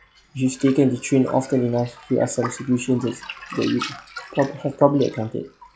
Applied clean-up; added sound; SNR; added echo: classical method log-MMSE.